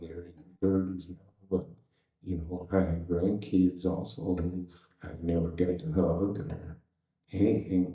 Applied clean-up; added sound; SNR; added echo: neural mask model DeepFilterNet 3.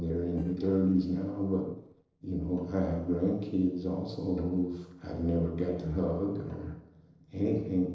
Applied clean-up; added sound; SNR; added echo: neural separator model SepFormer DNS4.